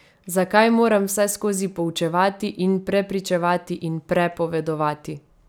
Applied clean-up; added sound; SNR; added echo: none; none; none; none.